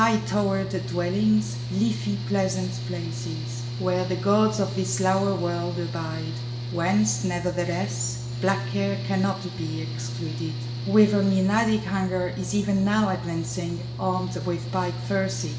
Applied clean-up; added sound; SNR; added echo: none; Mechanical fan / Engine; 5 dB; reverberation time 0.8 s.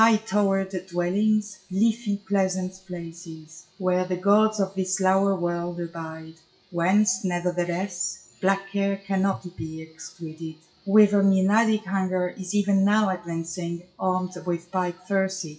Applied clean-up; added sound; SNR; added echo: classical method WPE with log-MMSE.